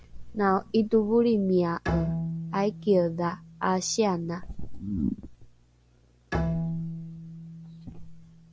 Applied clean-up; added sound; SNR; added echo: none; Bowed string instrument; 8 dB; none.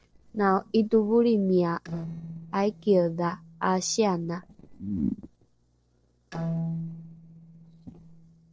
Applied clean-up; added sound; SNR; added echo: neural separator model SepFormer DNS4.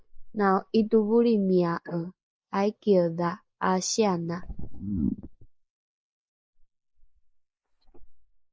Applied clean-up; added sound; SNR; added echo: neural mask model Resemble Enhance denoiser.